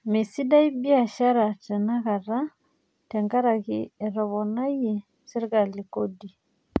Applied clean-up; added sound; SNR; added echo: none; none; none; none.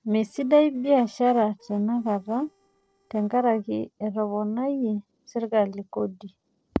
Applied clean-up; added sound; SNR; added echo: neural separator model SepFormer DNS4.